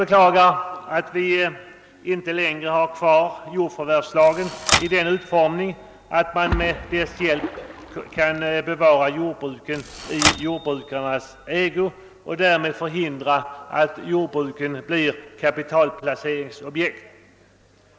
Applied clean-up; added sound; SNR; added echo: none; Typewriter + Splash, splatter; 8 dB; none.